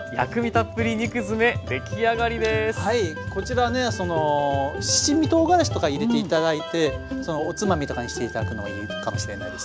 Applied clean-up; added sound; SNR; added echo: none; Wind instrument, woodwind instrument; 18 dB; none.